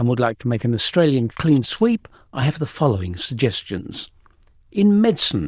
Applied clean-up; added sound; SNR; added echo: neural diffusion model UNIVERSE++.